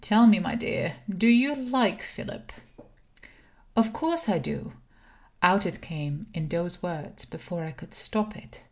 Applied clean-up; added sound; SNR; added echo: none; none; none; none.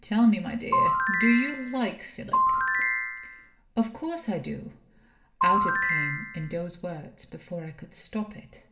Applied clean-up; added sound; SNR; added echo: none; Ringtone / Chime; -4 dB; reverberation time 1.1 s.